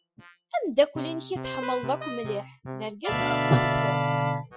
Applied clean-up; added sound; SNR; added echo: classical method Wiener filter.